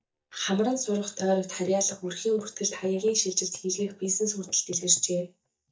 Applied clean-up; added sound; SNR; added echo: neural mask model DeepFilterNet 3.